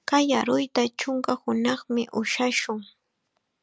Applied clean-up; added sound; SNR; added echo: none; none; none; none.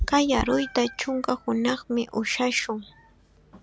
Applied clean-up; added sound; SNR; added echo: none; Meow; 12 dB; none.